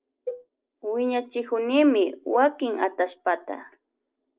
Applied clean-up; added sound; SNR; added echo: neural separator model SepFormer DNS4.